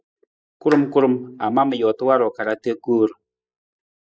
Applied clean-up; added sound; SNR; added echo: classical method spectral subtraction.